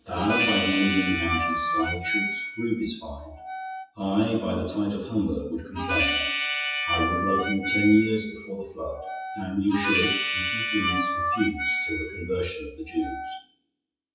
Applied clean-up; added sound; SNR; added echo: classical method WPE with log-MMSE.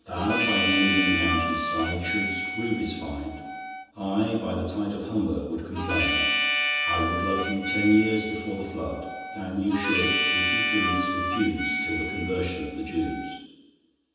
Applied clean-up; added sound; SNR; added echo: none; Harmonica; 0 dB; reverberation time 1.1 s.